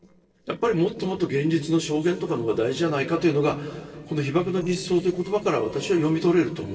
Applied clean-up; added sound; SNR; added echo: neural separator model SepFormer DNS4.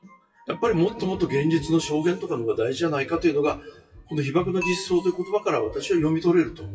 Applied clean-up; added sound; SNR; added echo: classical method WPE with log-MMSE.